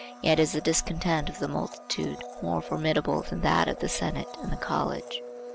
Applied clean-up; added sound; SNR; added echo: none; Domestic sounds, home sounds; 13 dB; none.